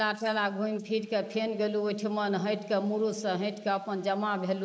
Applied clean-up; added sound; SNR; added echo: neural mask model Resemble Enhance denoiser.